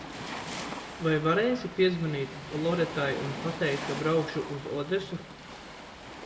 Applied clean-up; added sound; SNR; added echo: none; Waves, surf; 10 dB; reverberation time 1.2 s.